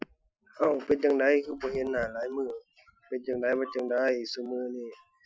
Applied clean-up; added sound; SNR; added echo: classical method Wiener filter.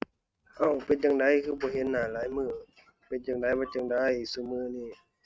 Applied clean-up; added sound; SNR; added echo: neural mask model RNNoise.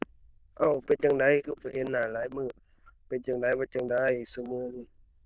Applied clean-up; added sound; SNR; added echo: neural diffusion model UNIVERSE++.